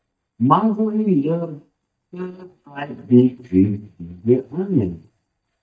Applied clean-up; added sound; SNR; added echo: neural mask model DeepFilterNet 3.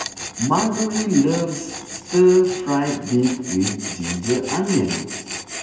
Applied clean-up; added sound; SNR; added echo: none; Tools; 10 dB; reverberation time 1.4 s.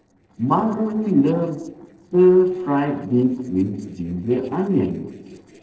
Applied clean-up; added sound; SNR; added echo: neural separator model SepFormer DNS4.